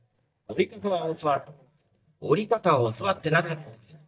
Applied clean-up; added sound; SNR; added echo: neural mask model DeepFilterNet 3.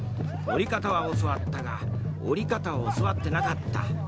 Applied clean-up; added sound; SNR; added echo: none; none; none; none.